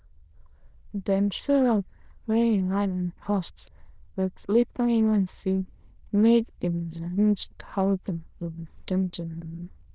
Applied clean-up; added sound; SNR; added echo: neural diffusion model UNIVERSE++.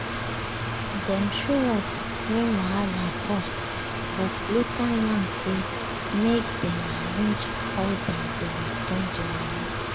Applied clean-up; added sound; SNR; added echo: none; Mechanical fan; 2 dB; none.